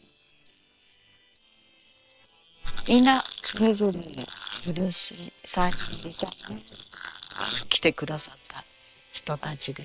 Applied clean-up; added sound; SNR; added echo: neural separator model SepFormer WHAM!.